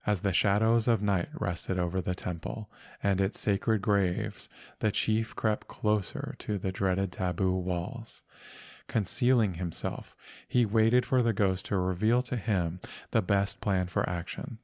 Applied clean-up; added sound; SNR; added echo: none; none; none; none.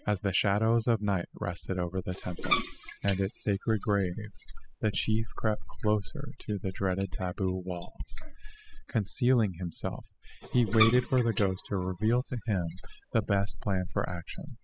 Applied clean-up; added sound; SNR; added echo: classical method spectral subtraction.